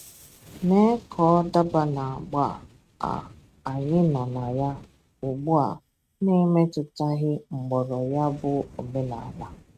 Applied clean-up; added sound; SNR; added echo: neural mask model RNNoise.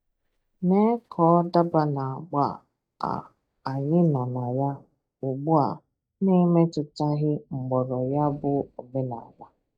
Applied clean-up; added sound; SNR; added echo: neural mask model DeepFilterNet 3.